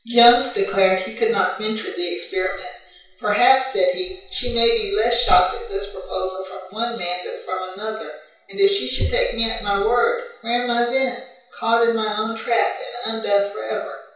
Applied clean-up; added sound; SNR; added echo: none; none; none; reverberation time 0.6 s.